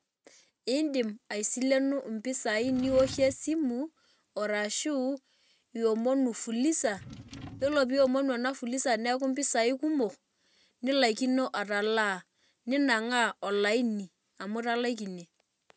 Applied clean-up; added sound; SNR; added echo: neural mask model RNNoise.